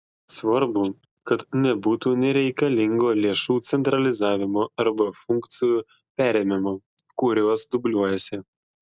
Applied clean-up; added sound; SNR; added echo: none; none; none; none.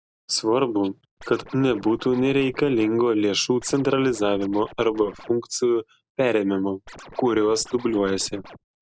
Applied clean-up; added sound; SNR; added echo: none; Scratching (performance technique); 20 dB; none.